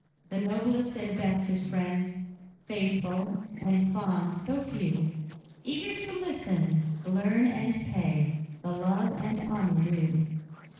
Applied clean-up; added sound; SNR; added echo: neural separator model SepFormer DNS4.